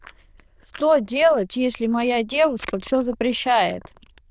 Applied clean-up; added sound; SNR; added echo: neural diffusion model UNIVERSE++.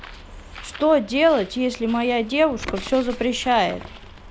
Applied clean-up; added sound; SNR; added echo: none; Bird; 17 dB; none.